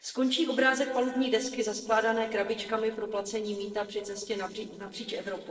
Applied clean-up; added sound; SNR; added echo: neural separator model SepFormer DNS4.